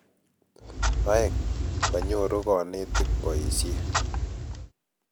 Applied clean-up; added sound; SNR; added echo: none; Clock; -3 dB; none.